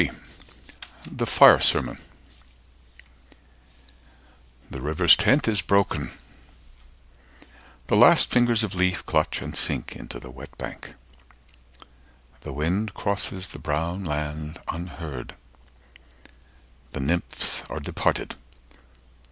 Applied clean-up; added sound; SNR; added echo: none; none; none; none.